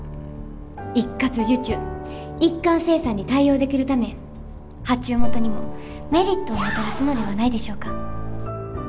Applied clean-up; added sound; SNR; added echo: none; Zipper (clothing); -1 dB; none.